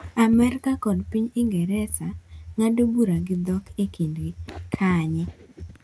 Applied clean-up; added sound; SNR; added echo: none; none; none; none.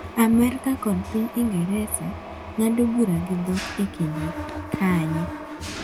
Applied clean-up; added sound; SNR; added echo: none; Mechanisms; 11 dB; none.